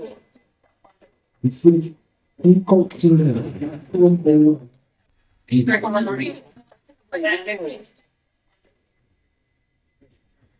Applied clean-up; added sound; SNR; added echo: neural mask model DeepFilterNet 3.